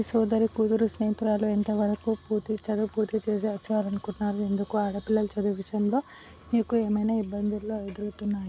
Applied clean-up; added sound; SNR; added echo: none; none; none; none.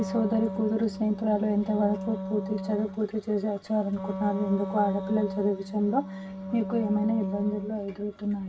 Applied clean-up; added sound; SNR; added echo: none; Wind instrument, woodwind instrument; 8 dB; reverberation time 0.2 s.